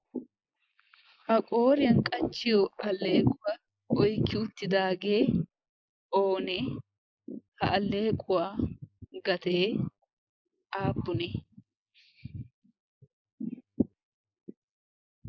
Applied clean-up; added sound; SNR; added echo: neural mask model Resemble Enhance denoiser.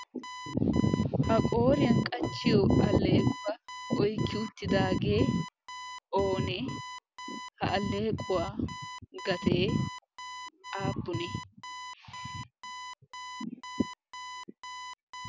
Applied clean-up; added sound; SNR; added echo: none; Alarm; 13 dB; none.